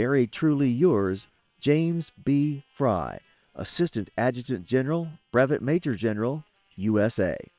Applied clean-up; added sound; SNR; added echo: neural separator model SepFormer WHAM!.